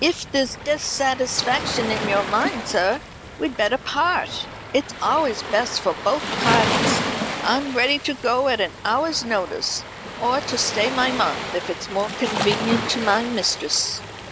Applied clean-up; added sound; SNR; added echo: none; Waves, surf; 5 dB; none.